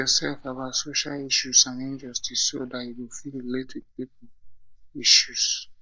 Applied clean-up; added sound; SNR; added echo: neural mask model DeepFilterNet 3.